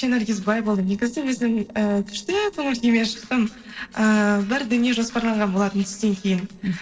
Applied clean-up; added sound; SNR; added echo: neural separator model SepFormer DNS4.